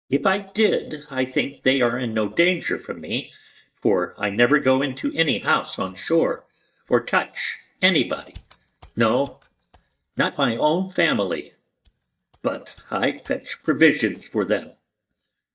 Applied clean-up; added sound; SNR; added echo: neural mask model DeepFilterNet 3.